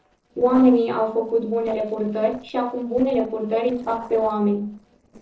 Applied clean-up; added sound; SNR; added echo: neural separator model SepFormer DNS4.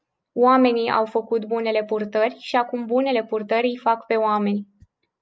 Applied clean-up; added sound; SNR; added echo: none; none; none; none.